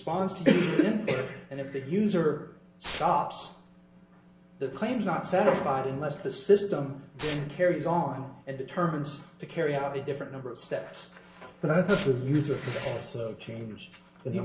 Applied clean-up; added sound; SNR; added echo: none; Tearing; 14 dB; reverberation time 0.2 s.